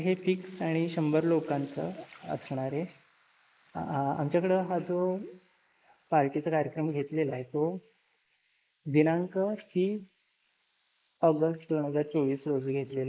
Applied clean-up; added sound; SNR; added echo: neural mask model Resemble Enhance denoiser.